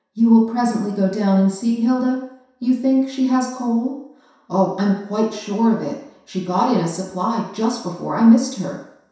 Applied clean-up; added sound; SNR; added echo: none; none; none; reverberation time 0.7 s.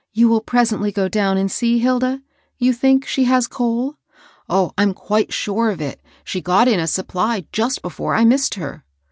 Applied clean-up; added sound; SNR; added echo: none; none; none; none.